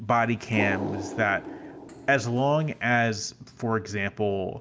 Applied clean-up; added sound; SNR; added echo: none; Water; 9 dB; none.